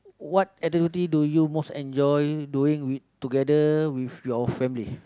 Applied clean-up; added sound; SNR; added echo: none; none; none; none.